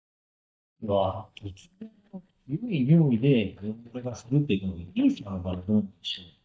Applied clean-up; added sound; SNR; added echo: neural mask model DeepFilterNet 3.